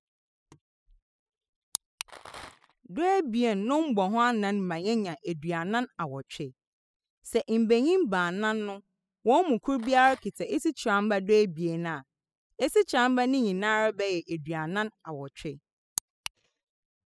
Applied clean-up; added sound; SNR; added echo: classical method spectral subtraction.